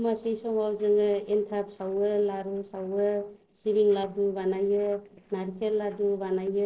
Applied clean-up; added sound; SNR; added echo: neural separator model SepFormer DNS4.